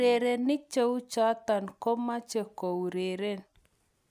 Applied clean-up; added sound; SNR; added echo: none; none; none; none.